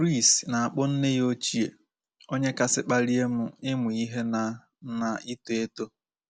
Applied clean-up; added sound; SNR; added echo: none; none; none; none.